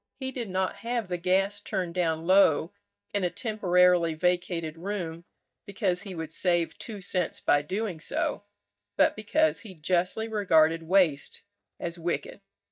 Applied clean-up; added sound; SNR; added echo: neural mask model DeepFilterNet 3.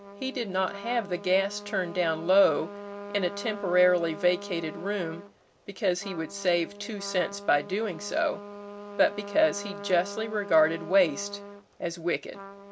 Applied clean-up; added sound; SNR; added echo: none; Trumpet; 13 dB; none.